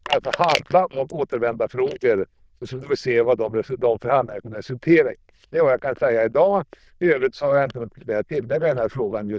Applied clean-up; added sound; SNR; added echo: neural diffusion model UNIVERSE++.